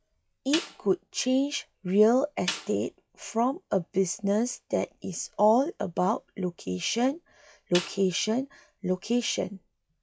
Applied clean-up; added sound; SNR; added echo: classical method log-MMSE.